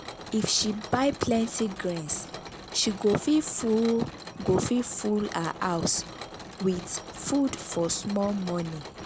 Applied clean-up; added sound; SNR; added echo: none; Mechanisms; 13 dB; none.